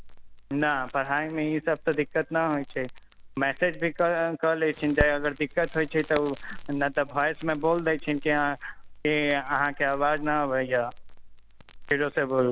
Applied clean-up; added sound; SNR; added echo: none; Crackle; 13 dB; none.